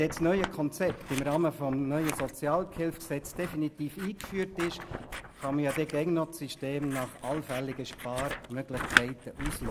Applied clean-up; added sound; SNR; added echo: none; Scissors; 6 dB; none.